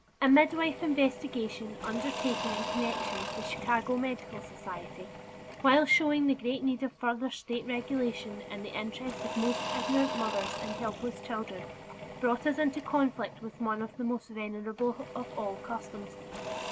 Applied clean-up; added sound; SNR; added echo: none; Engine / Drill / Mechanisms; 9 dB; none.